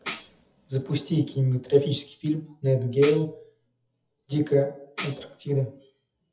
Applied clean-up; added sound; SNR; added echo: classical method WPE with log-MMSE.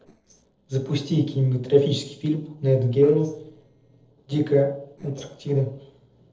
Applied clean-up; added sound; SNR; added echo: neural separator model SepFormer DNS4.